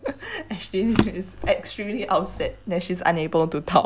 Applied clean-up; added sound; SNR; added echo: none; Drawer open or close; 8 dB; none.